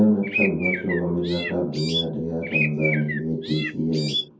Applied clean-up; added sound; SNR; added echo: none; Bird; 5 dB; reverberation time 0.6 s.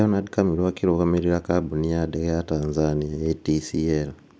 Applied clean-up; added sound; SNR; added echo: none; none; none; none.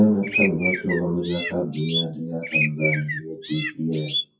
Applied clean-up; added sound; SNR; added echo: classical method WPE with log-MMSE.